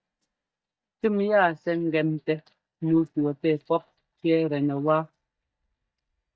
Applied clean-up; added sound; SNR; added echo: neural mask model DeepFilterNet 3.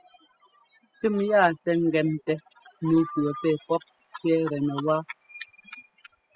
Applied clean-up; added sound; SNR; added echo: classical method spectral subtraction.